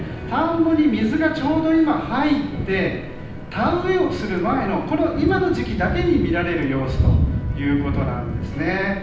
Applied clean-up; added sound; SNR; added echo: none; Thunder / Rain; 5 dB; reverberation time 0.9 s.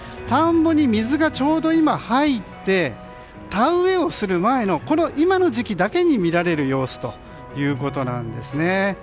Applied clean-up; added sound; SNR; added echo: none; none; none; none.